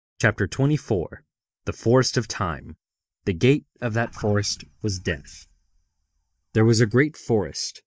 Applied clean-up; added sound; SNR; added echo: neural mask model DeepFilterNet 3.